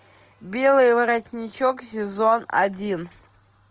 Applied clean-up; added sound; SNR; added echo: none; none; none; none.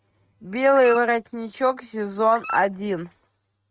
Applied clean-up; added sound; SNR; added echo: neural mask model RNNoise.